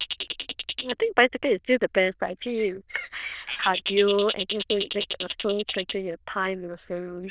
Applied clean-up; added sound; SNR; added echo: neural diffusion model UNIVERSE++.